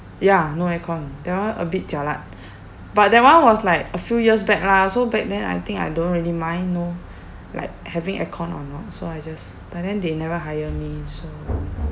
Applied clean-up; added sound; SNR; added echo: none; none; none; none.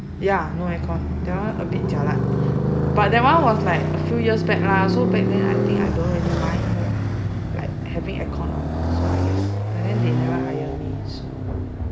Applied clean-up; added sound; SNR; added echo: none; Motorcycle; -3 dB; none.